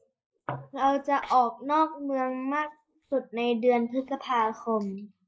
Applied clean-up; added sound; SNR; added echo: neural mask model Resemble Enhance denoiser.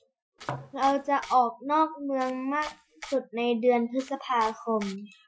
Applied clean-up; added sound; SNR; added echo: classical method Wiener filter.